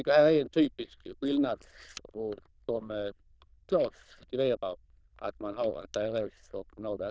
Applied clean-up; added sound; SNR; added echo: neural diffusion model UNIVERSE++.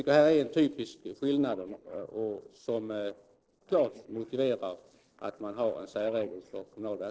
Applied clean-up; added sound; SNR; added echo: neural separator model SepFormer DNS4.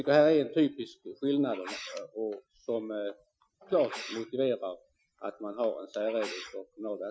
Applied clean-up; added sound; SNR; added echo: classical method Wiener filter.